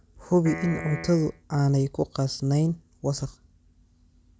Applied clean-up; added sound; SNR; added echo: none; Piano; 10 dB; none.